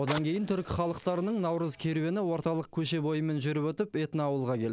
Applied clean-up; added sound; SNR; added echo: none; Fire; 18 dB; none.